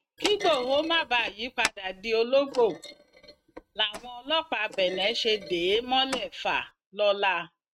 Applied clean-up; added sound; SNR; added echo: neural mask model RNNoise.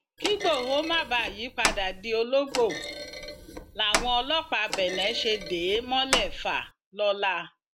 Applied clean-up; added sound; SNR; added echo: none; Thump, thud; 6 dB; none.